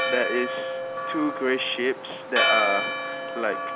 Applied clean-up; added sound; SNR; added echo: none; Church bell; 0 dB; none.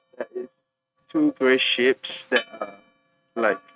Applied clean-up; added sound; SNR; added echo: neural mask model RNNoise.